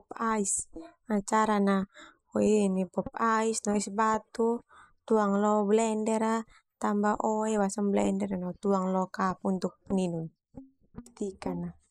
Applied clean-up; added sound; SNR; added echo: neural mask model Resemble Enhance denoiser.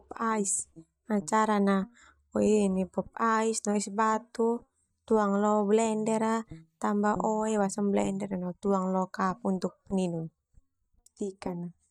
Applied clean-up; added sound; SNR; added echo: neural mask model DeepFilterNet 3.